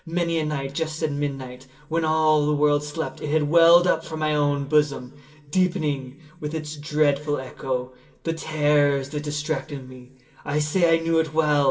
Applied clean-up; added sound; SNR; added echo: none; none; none; reverberation time 1.6 s.